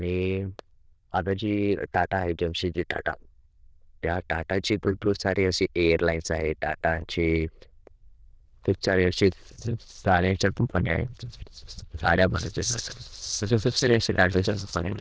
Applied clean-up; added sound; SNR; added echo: neural diffusion model UNIVERSE++.